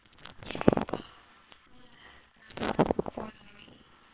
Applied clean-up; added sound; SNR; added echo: neural separator model SepFormer WHAMR!.